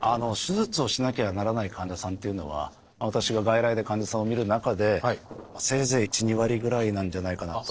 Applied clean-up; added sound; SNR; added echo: neural separator model SepFormer DNS4.